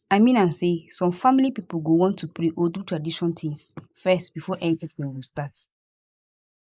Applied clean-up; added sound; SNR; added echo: neural mask model Resemble Enhance denoiser.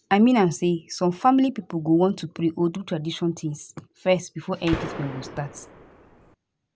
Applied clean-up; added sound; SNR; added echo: none; Gunshot, gunfire; 11 dB; none.